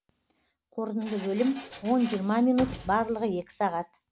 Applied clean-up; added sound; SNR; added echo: none; Printer + Slam; 15 dB; none.